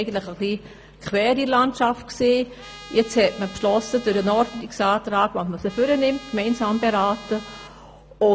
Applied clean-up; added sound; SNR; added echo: none; Trumpet; 20 dB; none.